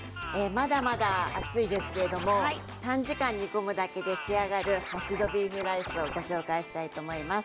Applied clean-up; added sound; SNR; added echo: none; Scratching (performance technique); 10 dB; none.